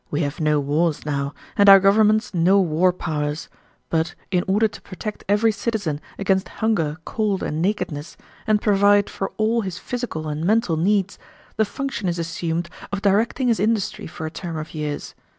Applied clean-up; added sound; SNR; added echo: none; none; none; none.